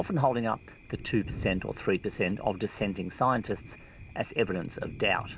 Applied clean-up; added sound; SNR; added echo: none; Thunder; 14 dB; none.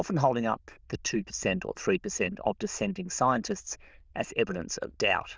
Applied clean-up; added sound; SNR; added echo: neural diffusion model UNIVERSE++.